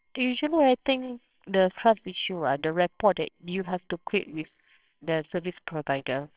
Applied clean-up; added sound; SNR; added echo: neural separator model SepFormer WHAMR!.